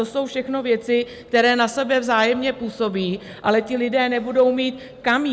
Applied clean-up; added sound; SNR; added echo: none; none; none; none.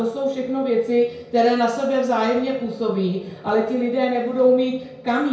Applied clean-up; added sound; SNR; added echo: none; none; none; reverberation time 0.6 s.